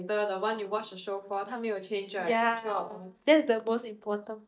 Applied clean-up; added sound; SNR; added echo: neural mask model DeepFilterNet 3.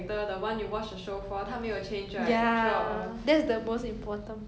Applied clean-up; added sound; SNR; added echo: none; none; none; none.